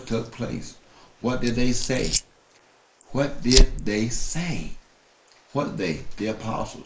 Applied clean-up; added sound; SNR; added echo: neural mask model Resemble Enhance denoiser.